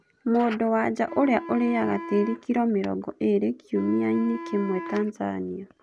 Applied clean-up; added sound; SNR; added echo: none; Wind instrument, woodwind instrument; 14 dB; none.